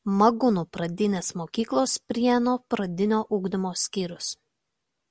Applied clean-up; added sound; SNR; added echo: none; none; none; none.